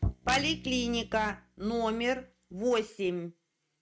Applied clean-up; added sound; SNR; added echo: neural mask model RNNoise.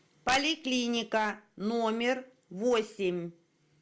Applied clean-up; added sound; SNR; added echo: none; none; none; none.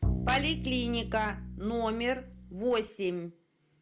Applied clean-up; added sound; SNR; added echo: none; Bowed string instrument; 3 dB; none.